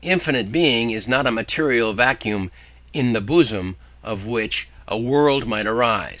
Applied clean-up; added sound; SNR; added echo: none; none; none; none.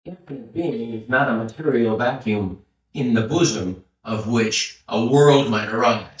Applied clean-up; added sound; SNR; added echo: neural mask model DeepFilterNet 3.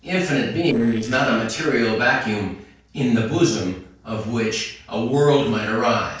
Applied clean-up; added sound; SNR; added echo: neural separator model SepFormer DNS4.